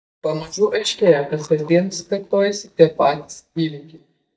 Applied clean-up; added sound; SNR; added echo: neural mask model DeepFilterNet 3.